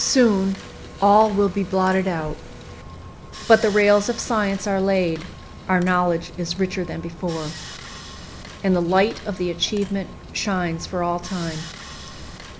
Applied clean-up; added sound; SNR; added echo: none; Sawing; 17 dB; none.